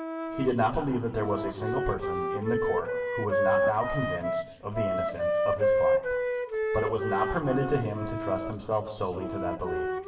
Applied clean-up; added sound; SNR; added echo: none; Wind instrument, woodwind instrument; -1 dB; reverberation time 1.2 s.